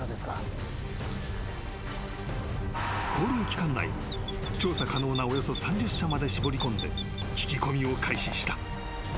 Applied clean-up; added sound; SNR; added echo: none; Chirp, tweet; 11 dB; none.